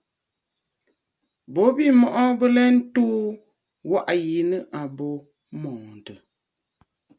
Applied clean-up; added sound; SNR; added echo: none; none; none; none.